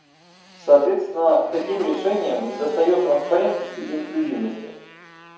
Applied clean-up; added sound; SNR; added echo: none; Motorcycle; 18 dB; reverberation time 1.0 s.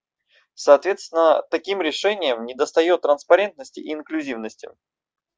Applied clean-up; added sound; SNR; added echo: none; none; none; none.